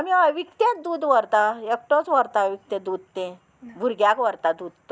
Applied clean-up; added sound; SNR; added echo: none; none; none; none.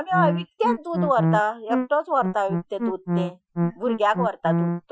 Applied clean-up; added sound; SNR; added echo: classical method Wiener filter.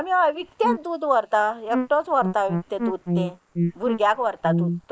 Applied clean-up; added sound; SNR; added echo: neural mask model Resemble Enhance denoiser.